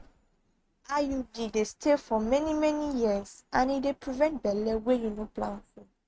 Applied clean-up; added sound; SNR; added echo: neural mask model RNNoise.